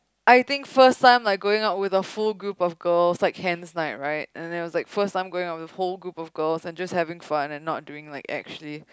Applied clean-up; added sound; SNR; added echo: none; none; none; none.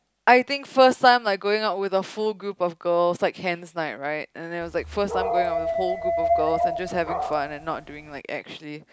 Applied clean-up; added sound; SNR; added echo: none; Dog; 2 dB; none.